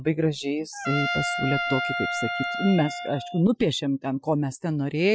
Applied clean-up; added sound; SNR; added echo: classical method Wiener filter.